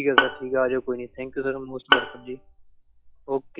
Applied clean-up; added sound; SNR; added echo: classical method log-MMSE.